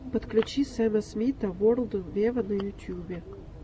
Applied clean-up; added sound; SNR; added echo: none; none; none; none.